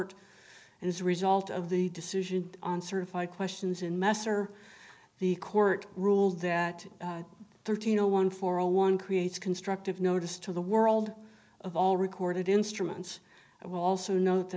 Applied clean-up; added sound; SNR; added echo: none; none; none; none.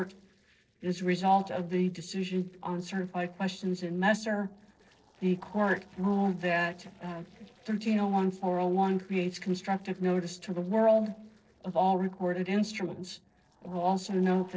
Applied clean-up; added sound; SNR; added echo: neural separator model SepFormer DNS4.